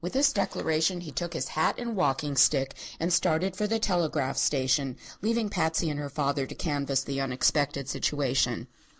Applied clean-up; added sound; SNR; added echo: none; none; none; none.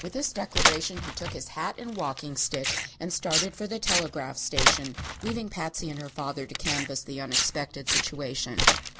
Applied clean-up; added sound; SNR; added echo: none; Tearing; -3 dB; none.